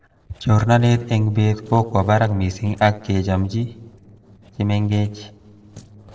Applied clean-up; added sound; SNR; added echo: neural separator model SepFormer DNS4.